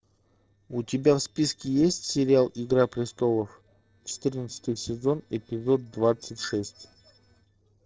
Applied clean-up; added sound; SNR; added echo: neural separator model SepFormer DNS4.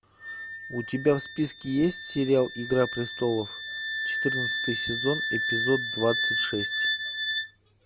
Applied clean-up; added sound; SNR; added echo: none; Wind instrument, woodwind instrument; 3 dB; none.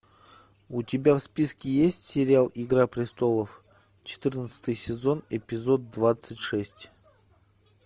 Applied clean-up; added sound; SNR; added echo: none; none; none; none.